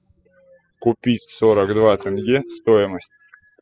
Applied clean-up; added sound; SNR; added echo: classical method spectral subtraction.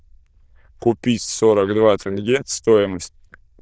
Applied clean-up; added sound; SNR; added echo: neural diffusion model UNIVERSE++.